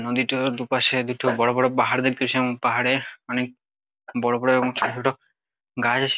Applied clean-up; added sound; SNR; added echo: none; none; none; none.